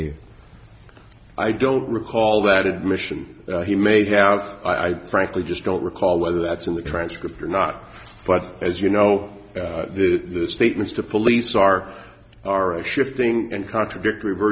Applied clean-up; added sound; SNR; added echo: none; none; none; none.